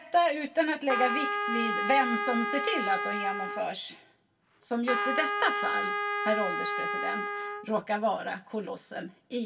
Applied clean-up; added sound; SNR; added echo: none; Trumpet; 1 dB; reverberation time 0.2 s.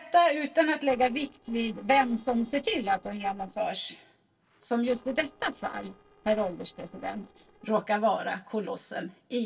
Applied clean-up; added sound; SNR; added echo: neural separator model SepFormer DNS4.